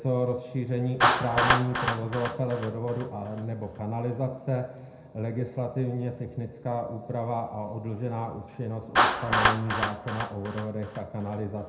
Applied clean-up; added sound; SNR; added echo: none; Clapping; 1 dB; reverberation time 0.4 s.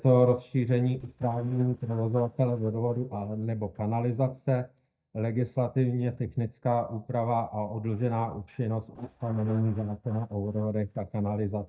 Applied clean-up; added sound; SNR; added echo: neural mask model DeepFilterNet 3.